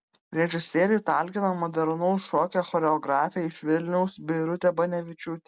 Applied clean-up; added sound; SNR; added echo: none; none; none; none.